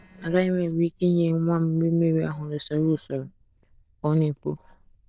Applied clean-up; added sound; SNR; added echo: neural diffusion model UNIVERSE++.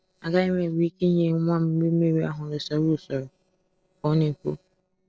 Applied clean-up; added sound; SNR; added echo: neural separator model SepFormer DNS4.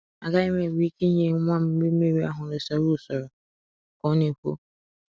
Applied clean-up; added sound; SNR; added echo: none; none; none; none.